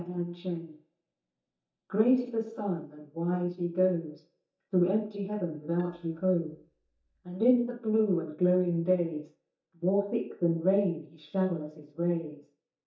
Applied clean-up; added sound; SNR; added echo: neural mask model DeepFilterNet 3.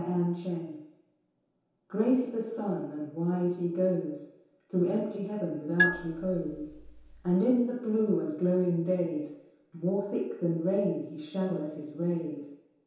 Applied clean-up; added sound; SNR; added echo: none; Marimba, xylophone; 3 dB; reverberation time 0.8 s.